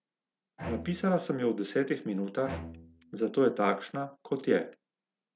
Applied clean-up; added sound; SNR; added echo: none; Bowed string instrument; 14 dB; none.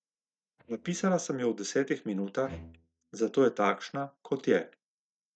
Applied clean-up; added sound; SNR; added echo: neural mask model DeepFilterNet 3.